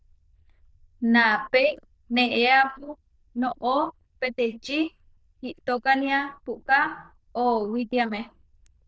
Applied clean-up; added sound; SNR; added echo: neural diffusion model UNIVERSE++.